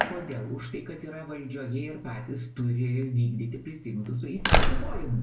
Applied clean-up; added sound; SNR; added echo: none; Slam; -2 dB; reverberation time 0.3 s.